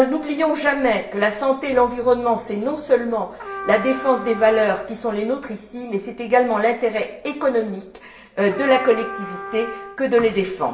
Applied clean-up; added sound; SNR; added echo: none; Trumpet; 13 dB; reverberation time 1.0 s.